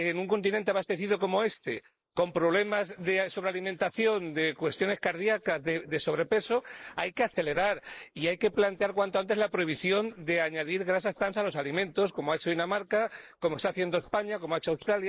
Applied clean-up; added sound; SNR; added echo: neural mask model Resemble Enhance denoiser.